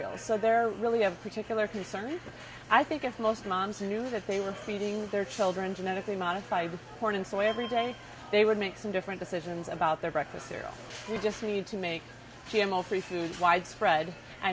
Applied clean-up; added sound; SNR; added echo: none; none; none; none.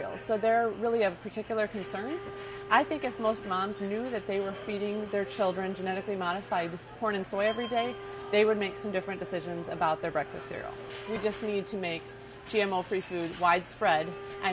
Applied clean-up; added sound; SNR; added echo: none; Wind instrument, woodwind instrument; 15 dB; none.